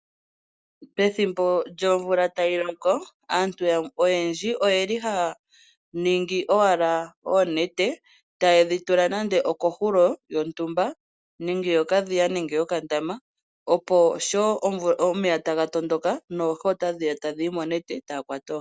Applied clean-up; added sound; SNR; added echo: none; none; none; none.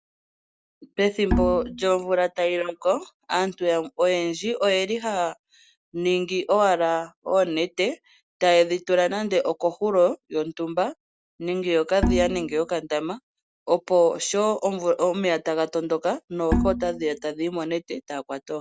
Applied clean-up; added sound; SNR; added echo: none; Bowed string instrument; 4 dB; none.